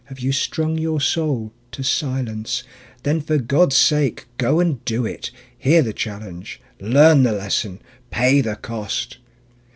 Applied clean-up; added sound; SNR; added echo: none; none; none; none.